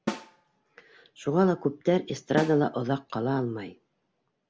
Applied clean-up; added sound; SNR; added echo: none; Snare drum; 13 dB; none.